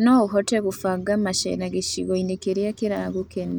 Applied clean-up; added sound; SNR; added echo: none; none; none; none.